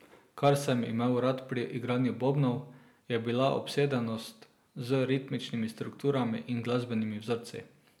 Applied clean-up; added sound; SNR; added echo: none; none; none; none.